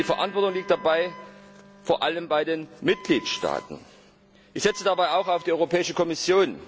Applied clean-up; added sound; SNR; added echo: none; Acoustic guitar + Wind instrument, woodwind instrument; 20 dB; none.